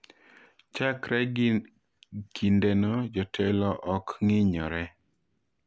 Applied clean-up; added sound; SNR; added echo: none; none; none; none.